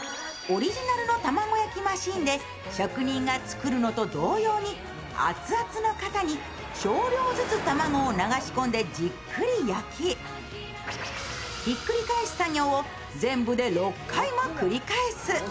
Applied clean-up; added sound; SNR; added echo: none; Car passing by; 16 dB; none.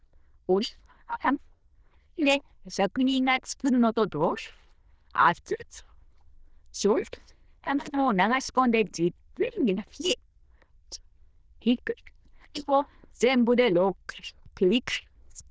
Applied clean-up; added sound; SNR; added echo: neural diffusion model UNIVERSE++.